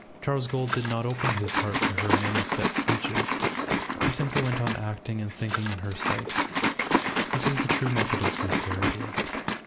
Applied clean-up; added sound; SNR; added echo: none; Liquid; -3 dB; none.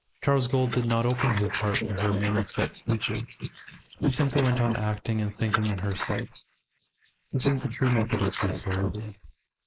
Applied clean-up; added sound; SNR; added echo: neural mask model Resemble Enhance denoiser.